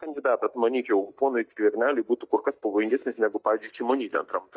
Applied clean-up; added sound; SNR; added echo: neural mask model DeepFilterNet 3.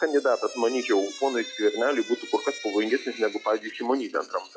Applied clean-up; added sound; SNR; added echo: classical method log-MMSE.